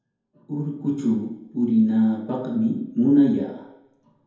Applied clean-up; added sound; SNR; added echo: none; none; none; reverberation time 0.9 s.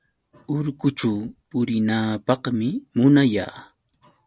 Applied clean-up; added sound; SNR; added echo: none; none; none; none.